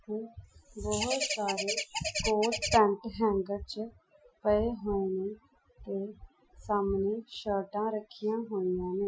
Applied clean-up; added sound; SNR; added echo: classical method Wiener filter.